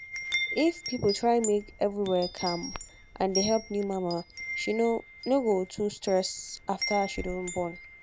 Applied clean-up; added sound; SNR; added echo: none; Wind chime; 7 dB; none.